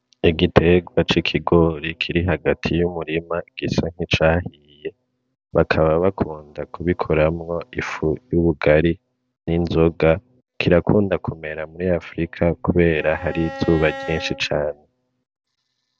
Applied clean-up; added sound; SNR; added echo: none; Bowed string instrument; 14 dB; none.